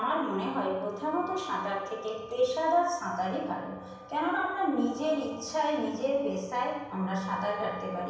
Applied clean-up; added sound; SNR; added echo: none; Wind instrument, woodwind instrument; 17 dB; reverberation time 0.9 s.